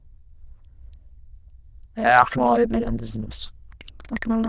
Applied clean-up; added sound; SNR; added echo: neural diffusion model UNIVERSE++.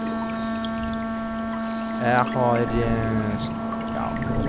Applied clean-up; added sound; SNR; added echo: none; Stream / Bird vocalization, bird call, bird song + Wind instrument, woodwind instrument; -1 dB; none.